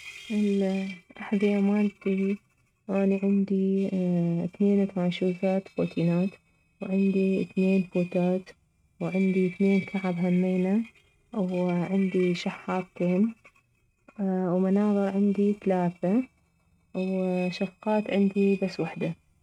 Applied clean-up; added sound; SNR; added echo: neural mask model RNNoise.